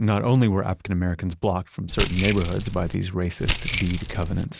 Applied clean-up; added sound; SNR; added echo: none; Keys jangling; -3 dB; none.